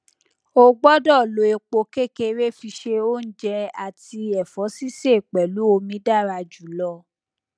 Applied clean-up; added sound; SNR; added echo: none; none; none; none.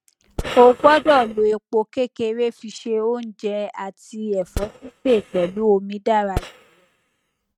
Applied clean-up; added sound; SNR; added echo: neural mask model RNNoise.